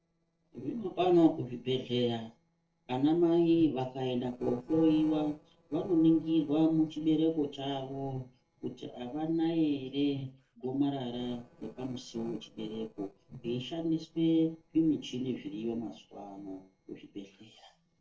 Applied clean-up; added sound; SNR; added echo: neural separator model SepFormer DNS4.